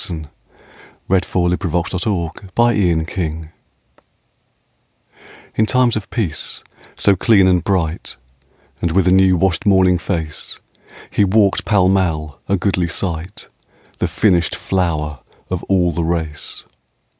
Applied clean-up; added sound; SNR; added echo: none; none; none; none.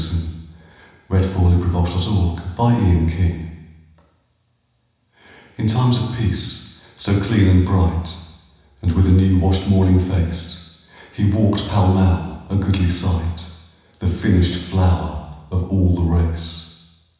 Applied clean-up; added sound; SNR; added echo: none; none; none; reverberation time 1.1 s.